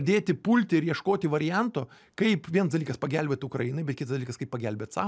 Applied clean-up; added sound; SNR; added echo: none; none; none; none.